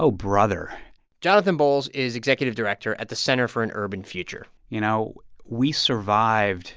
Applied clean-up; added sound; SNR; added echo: none; none; none; none.